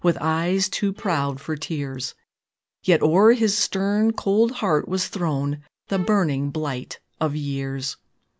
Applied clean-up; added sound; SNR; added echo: none; Bowed string instrument; 19 dB; none.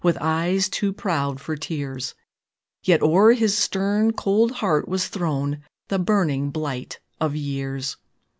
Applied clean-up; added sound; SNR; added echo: none; none; none; none.